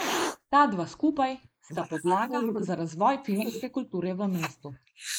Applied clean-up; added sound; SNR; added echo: neural mask model Resemble Enhance denoiser.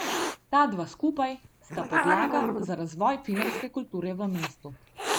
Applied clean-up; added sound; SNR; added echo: none; Hiss; 3 dB; none.